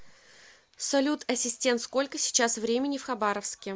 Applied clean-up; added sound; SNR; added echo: none; none; none; none.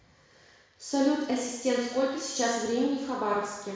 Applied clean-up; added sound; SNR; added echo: none; none; none; reverberation time 1.0 s.